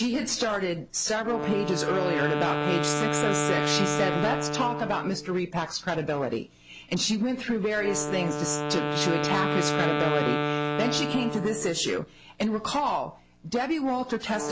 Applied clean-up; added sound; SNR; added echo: none; Wind instrument, woodwind instrument; 3 dB; none.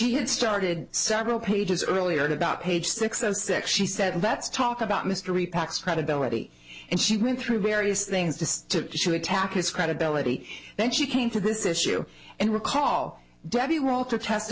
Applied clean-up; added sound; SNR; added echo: none; none; none; none.